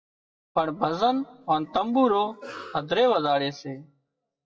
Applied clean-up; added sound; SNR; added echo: classical method WPE with log-MMSE.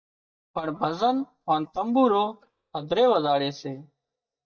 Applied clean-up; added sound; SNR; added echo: neural mask model DeepFilterNet 3.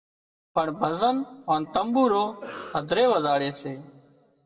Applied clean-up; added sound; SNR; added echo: none; Cough; 19 dB; reverberation time 0.8 s.